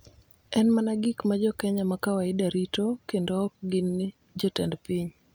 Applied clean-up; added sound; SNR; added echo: none; none; none; none.